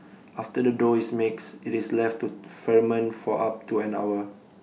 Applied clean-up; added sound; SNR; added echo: none; none; none; none.